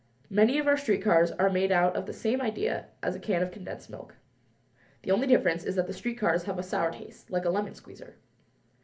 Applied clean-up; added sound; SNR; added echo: none; Brass instrument; 12 dB; reverberation time 0.3 s.